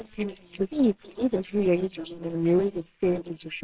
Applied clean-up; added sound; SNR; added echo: neural separator model SepFormer WHAMR!.